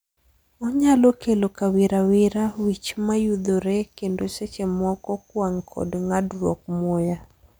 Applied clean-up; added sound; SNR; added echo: none; none; none; none.